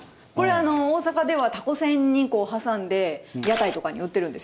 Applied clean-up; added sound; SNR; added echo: none; none; none; none.